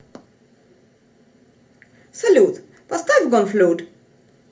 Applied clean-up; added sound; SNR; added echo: none; none; none; reverberation time 0.3 s.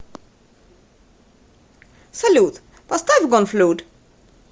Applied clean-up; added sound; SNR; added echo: none; none; none; none.